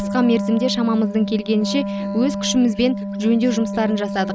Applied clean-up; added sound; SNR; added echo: none; Wind instrument, woodwind instrument; 6 dB; none.